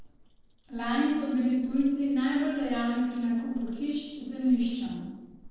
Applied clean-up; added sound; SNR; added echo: neural separator model SepFormer DNS4.